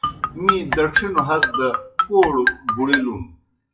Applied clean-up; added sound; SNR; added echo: classical method WPE with log-MMSE.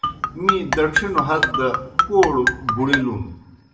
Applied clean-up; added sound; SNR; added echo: none; Marimba, xylophone; 0 dB; reverberation time 0.7 s.